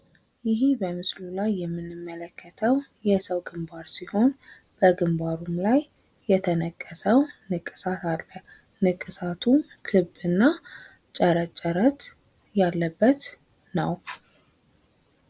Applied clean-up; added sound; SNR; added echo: none; none; none; none.